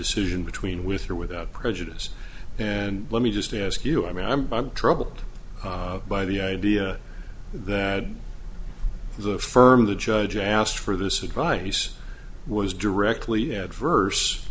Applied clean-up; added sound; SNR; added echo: none; none; none; none.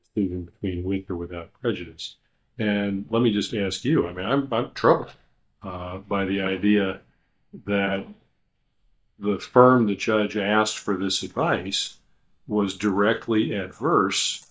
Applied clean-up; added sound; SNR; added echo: neural mask model DeepFilterNet 3.